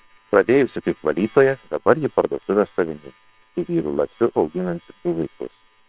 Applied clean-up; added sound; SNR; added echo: neural separator model SepFormer WHAM!.